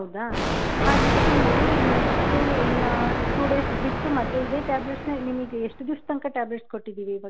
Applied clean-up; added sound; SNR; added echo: none; Thunder; -4 dB; none.